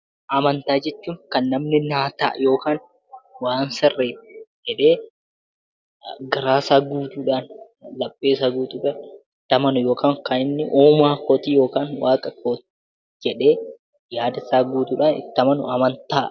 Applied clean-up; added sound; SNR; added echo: none; none; none; none.